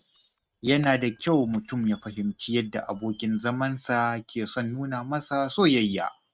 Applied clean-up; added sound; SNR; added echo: neural mask model RNNoise.